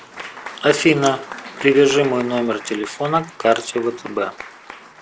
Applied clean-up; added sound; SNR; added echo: none; Applause / Crowd; 16 dB; none.